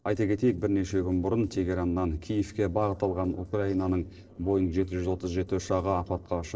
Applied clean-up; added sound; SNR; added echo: neural separator model SepFormer DNS4.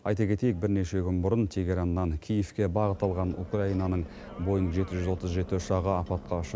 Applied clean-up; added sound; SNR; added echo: none; none; none; none.